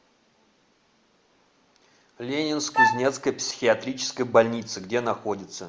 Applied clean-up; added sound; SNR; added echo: none; Wind instrument, woodwind instrument; -4 dB; none.